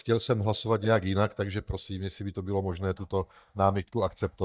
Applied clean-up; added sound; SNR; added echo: neural mask model DeepFilterNet 3.